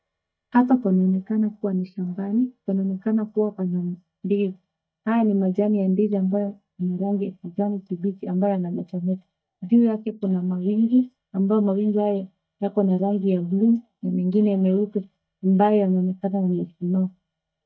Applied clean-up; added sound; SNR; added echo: neural mask model DeepFilterNet 3.